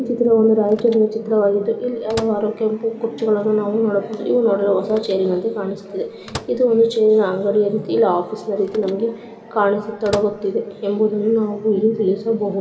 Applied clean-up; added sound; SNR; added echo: none; Microwave oven; 19 dB; reverberation time 2.2 s.